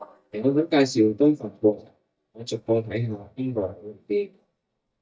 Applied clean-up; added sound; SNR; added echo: neural mask model DeepFilterNet 3.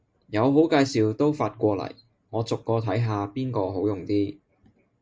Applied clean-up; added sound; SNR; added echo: none; none; none; none.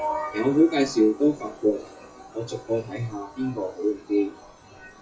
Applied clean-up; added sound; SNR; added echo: classical method WPE with log-MMSE.